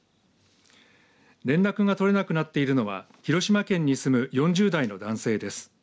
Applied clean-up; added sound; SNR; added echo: none; none; none; none.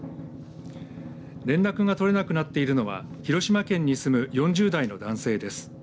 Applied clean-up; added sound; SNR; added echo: none; Drum; 15 dB; none.